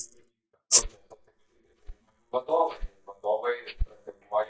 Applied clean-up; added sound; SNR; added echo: neural mask model DeepFilterNet 3.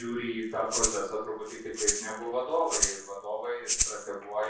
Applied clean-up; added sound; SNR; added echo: none; Rattle (instrument); 0 dB; reverberation time 0.6 s.